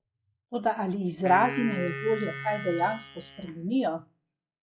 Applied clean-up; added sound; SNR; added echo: classical method log-MMSE.